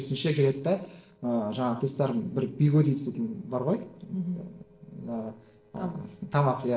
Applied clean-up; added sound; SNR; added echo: neural separator model SepFormer DNS4.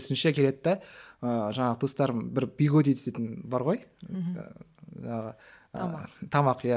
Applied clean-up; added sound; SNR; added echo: none; none; none; none.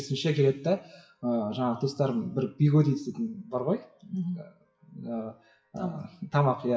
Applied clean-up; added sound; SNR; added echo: classical method WPE with log-MMSE.